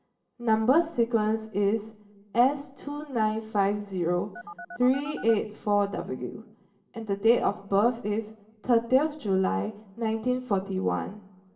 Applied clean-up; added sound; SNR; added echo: none; Telephone; 13 dB; reverberation time 0.6 s.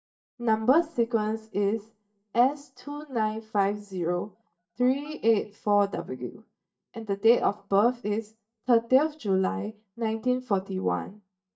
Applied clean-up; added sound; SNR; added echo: neural mask model DeepFilterNet 3.